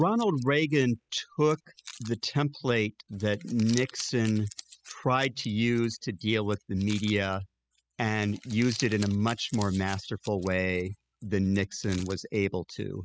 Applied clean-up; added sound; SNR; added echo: classical method spectral subtraction.